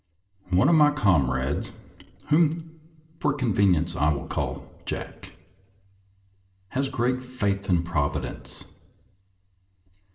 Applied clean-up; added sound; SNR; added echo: none; none; none; reverberation time 0.6 s.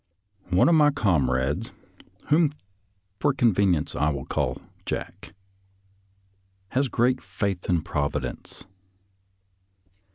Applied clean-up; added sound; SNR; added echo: none; none; none; none.